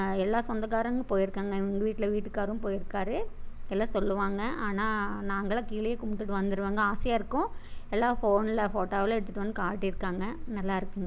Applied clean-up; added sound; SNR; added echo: none; none; none; none.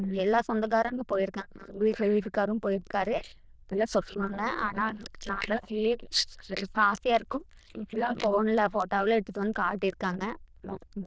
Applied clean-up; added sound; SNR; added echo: neural diffusion model UNIVERSE++.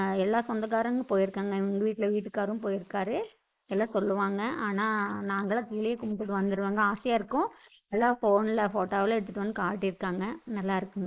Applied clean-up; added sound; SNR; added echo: neural mask model Resemble Enhance denoiser.